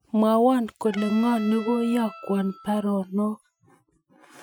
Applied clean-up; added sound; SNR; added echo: classical method Wiener filter.